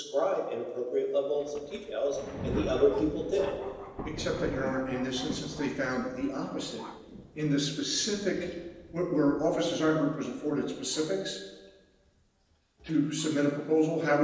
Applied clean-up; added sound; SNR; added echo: none; Thunder; 14 dB; reverberation time 1.0 s.